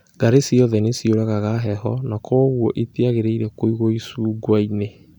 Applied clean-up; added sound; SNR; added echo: none; none; none; none.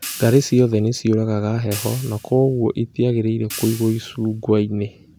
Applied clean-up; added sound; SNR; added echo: none; Hi-hat; 17 dB; none.